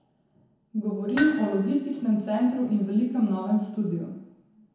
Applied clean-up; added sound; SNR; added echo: none; Hammer; 11 dB; reverberation time 1.0 s.